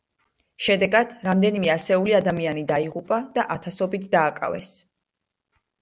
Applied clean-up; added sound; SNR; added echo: none; none; none; none.